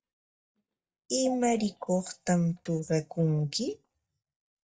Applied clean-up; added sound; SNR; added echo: neural mask model DeepFilterNet 3.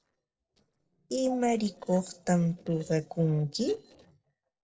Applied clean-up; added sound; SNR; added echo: neural separator model SepFormer DNS4.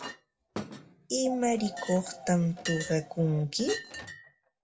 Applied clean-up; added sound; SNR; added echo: none; Chink, clink; 13 dB; reverberation time 0.2 s.